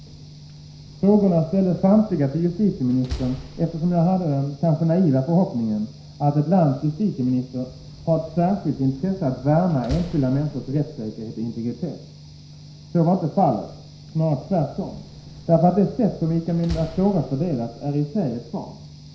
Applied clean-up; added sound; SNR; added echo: none; Slam; 19 dB; reverberation time 0.5 s.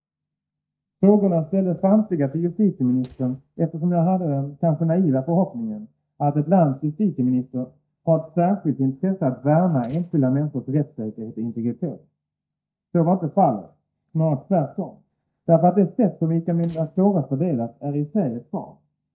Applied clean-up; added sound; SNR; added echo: neural mask model DeepFilterNet 3.